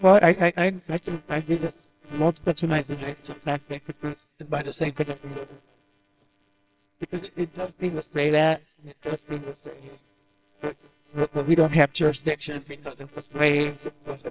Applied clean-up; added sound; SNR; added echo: neural separator model SepFormer WHAMR!.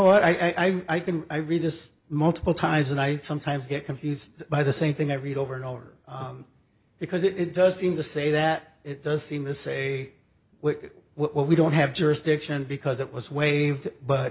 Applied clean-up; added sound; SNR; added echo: none; none; none; none.